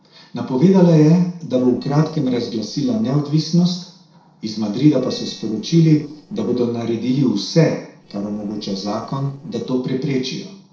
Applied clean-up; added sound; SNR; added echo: neural separator model SepFormer DNS4.